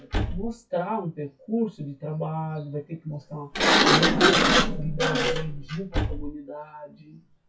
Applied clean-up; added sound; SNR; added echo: classical method WPE with log-MMSE.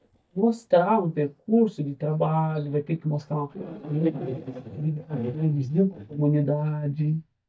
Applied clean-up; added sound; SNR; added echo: neural mask model DeepFilterNet 3.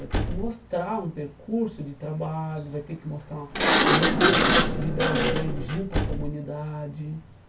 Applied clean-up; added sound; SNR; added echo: none; Sliding door; -5 dB; reverberation time 0.2 s.